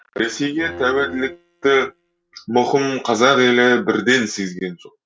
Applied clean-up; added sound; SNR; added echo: neural mask model RNNoise.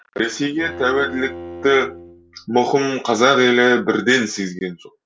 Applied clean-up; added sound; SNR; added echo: none; Bowed string instrument; 17 dB; none.